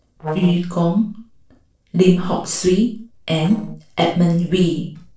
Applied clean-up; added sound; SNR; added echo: neural separator model SepFormer DNS4.